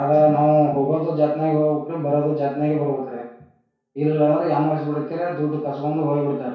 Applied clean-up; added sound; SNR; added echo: none; none; none; reverberation time 0.6 s.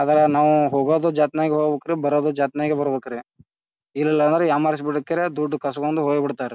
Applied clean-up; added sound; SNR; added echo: none; none; none; none.